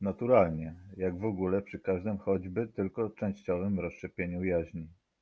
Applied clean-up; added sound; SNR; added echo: none; none; none; none.